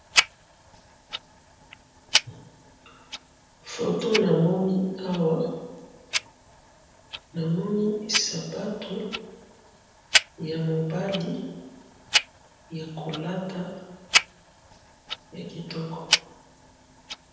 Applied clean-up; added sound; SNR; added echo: none; Tick-tock; 1 dB; reverberation time 1.0 s.